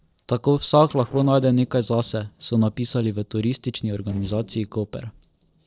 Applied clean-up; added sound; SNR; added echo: neural separator model SepFormer DNS4.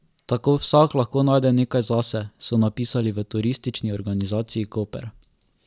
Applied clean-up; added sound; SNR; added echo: none; none; none; none.